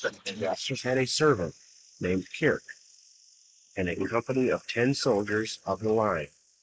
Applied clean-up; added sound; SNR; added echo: neural mask model Resemble Enhance denoiser.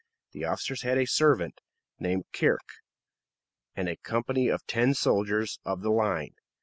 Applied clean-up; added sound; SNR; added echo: none; none; none; none.